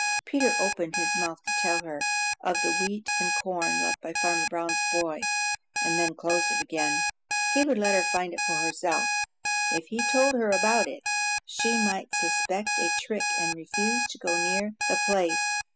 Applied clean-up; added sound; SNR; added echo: classical method spectral subtraction.